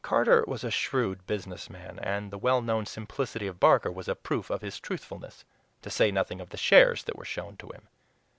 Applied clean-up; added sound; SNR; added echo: none; none; none; none.